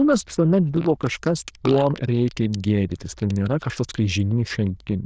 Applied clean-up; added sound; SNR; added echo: neural diffusion model UNIVERSE++.